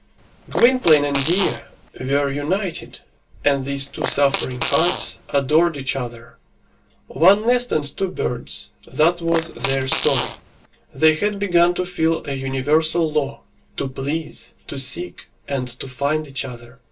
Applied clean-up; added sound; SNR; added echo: none; Fart; 6 dB; reverberation time 0.1 s.